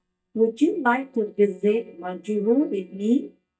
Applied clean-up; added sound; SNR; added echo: neural mask model DeepFilterNet 3.